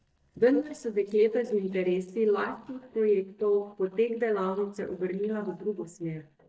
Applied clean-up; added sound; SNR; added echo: neural mask model DeepFilterNet 3.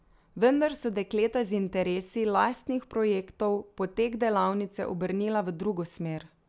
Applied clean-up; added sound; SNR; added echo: none; none; none; none.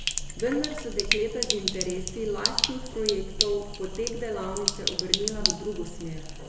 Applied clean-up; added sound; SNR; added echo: none; Sink (filling or washing); -1 dB; reverberation time 1.2 s.